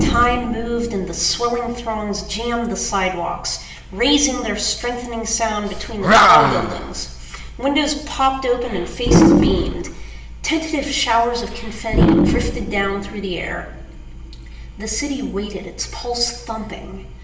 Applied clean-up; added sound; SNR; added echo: none; Animal; 0 dB; reverberation time 0.8 s.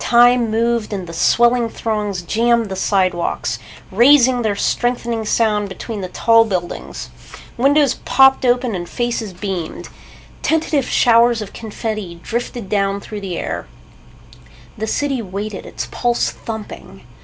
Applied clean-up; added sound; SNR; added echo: none; none; none; none.